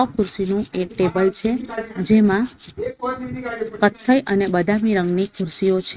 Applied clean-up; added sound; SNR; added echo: neural mask model RNNoise.